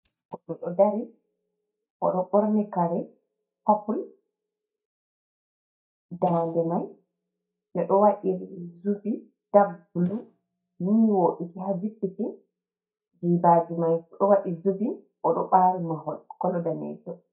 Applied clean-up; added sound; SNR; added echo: neural mask model DeepFilterNet 3.